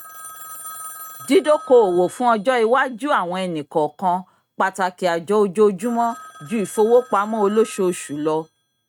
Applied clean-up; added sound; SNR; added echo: neural mask model RNNoise.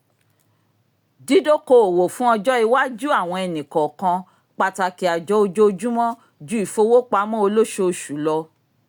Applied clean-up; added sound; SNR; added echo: none; none; none; none.